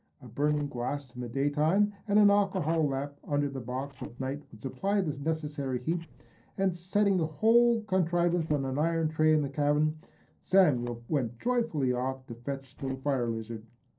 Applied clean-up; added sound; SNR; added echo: neural separator model SepFormer DNS4.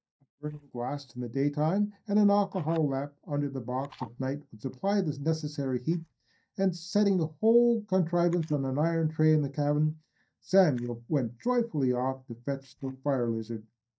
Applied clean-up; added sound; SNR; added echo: neural mask model DeepFilterNet 3.